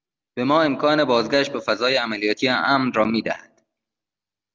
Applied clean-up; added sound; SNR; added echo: none; none; none; none.